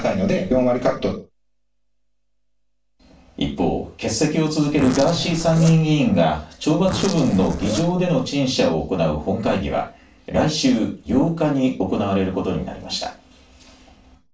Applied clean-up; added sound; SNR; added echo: none; Zipper (clothing); 9 dB; reverberation time 0.3 s.